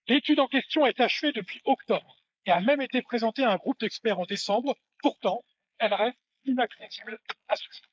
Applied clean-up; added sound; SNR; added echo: neural mask model Resemble Enhance denoiser.